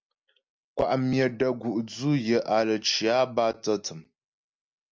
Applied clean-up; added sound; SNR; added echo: none; none; none; none.